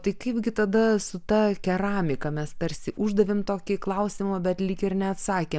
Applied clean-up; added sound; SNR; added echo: none; none; none; none.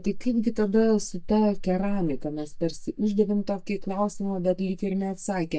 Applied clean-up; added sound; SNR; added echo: neural mask model DeepFilterNet 3.